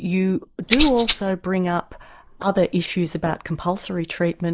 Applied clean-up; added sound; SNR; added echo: neural mask model Resemble Enhance denoiser.